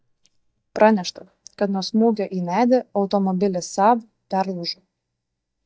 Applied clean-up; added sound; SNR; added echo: neural mask model DeepFilterNet 3.